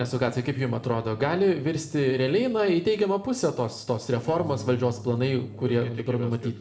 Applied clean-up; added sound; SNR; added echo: none; Bass guitar; 18 dB; reverberation time 0.5 s.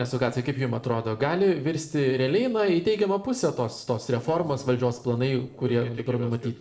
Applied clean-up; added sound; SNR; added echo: neural separator model SepFormer DNS4.